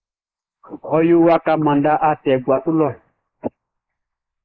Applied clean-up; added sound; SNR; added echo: neural mask model Resemble Enhance denoiser.